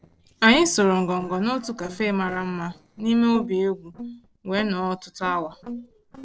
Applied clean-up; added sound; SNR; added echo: neural separator model SepFormer DNS4.